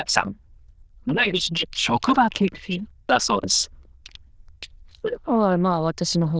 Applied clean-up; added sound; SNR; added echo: neural diffusion model UNIVERSE++.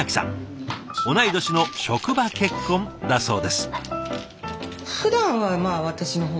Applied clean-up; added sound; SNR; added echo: none; Dog; 20 dB; none.